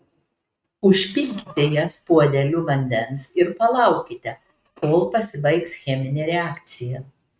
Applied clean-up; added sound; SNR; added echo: neural mask model RNNoise.